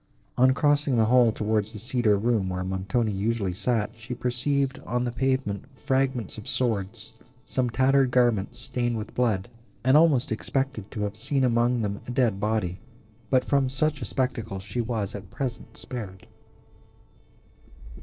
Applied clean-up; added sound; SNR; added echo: neural separator model SepFormer DNS4.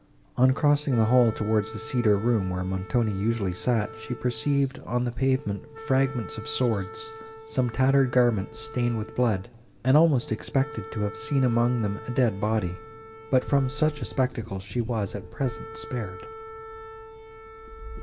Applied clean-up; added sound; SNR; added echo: none; Wind instrument, woodwind instrument; 16 dB; reverberation time 1.1 s.